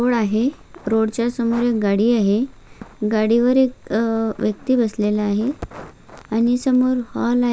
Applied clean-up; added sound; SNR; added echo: none; none; none; none.